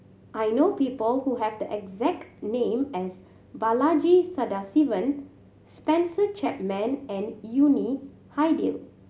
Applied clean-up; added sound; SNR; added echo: none; none; none; none.